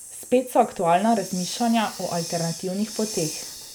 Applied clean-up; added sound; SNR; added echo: none; Hiss; 12 dB; none.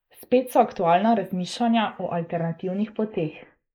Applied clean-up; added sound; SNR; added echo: neural mask model Resemble Enhance denoiser.